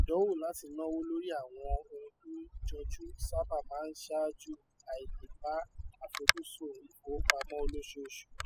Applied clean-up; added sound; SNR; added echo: classical method spectral subtraction.